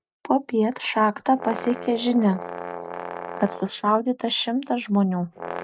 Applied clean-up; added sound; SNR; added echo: neural mask model RNNoise.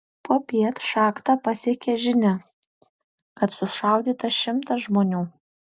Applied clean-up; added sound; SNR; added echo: none; none; none; none.